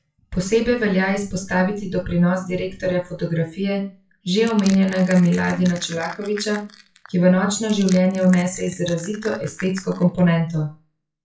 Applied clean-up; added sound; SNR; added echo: classical method WPE with log-MMSE.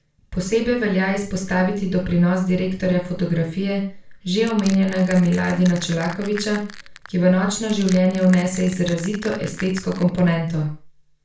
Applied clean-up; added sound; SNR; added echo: none; Crushing; 18 dB; reverberation time 0.3 s.